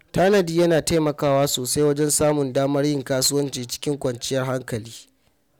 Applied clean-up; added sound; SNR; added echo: none; none; none; none.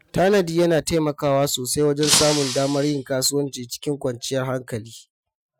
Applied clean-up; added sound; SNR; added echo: classical method Wiener filter.